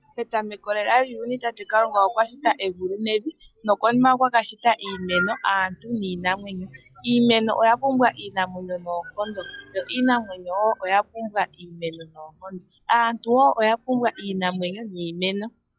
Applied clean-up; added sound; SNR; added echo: classical method log-MMSE.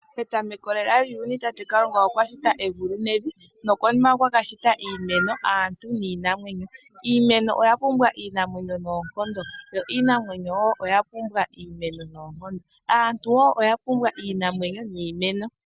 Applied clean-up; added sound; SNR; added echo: none; none; none; none.